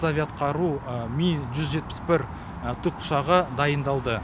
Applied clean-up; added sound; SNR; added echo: none; none; none; none.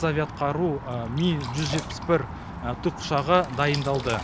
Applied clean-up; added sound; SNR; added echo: none; Sink (filling or washing); 16 dB; none.